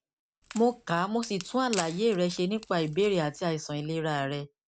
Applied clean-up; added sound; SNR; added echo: none; Wood; 16 dB; none.